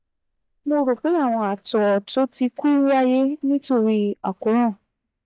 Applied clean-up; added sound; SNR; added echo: neural mask model DeepFilterNet 3.